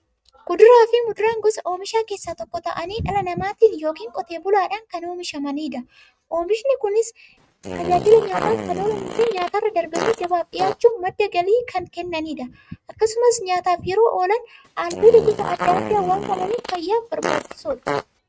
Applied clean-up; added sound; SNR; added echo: neural mask model RNNoise.